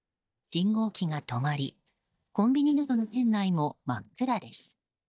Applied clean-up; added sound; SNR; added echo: neural mask model DeepFilterNet 3.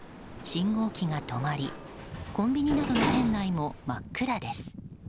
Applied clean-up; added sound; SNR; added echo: none; Sliding door; 6 dB; none.